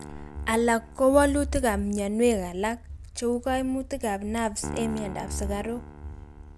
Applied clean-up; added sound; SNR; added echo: none; Piano; 16 dB; none.